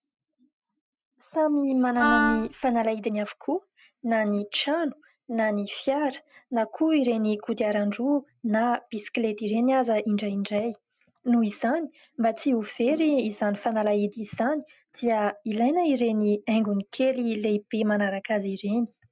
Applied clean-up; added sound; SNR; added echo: neural mask model RNNoise.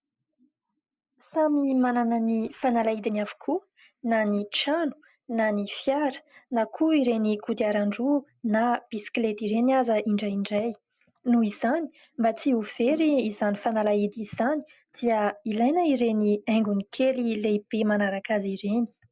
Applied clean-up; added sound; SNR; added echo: neural mask model Resemble Enhance denoiser.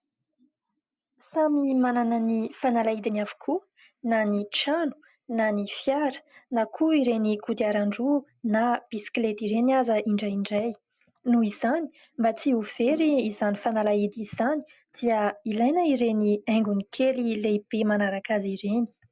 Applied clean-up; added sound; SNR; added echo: none; none; none; none.